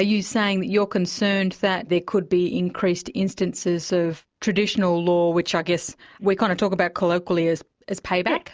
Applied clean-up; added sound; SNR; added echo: none; none; none; none.